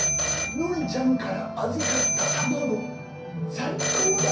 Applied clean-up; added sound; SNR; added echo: none; Telephone; 1 dB; reverberation time 0.6 s.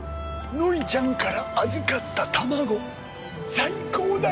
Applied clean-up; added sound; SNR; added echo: none; none; none; none.